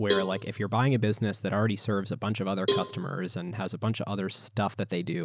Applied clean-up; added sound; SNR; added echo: none; Cowbell; 5 dB; none.